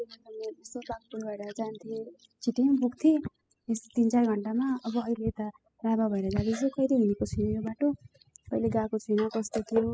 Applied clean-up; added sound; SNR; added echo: classical method spectral subtraction.